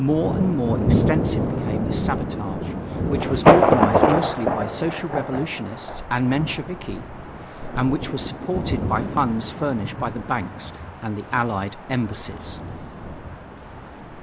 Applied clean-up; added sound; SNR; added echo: none; Thunder; -2 dB; none.